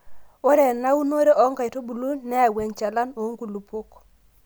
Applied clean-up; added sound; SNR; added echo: none; none; none; none.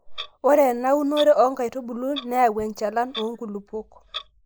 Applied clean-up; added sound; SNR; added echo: neural mask model Resemble Enhance denoiser.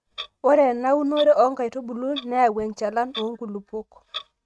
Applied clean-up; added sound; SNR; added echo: neural mask model RNNoise.